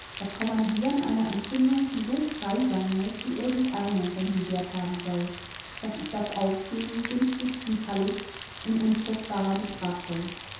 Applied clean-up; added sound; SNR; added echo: none; Rain; 8 dB; reverberation time 0.8 s.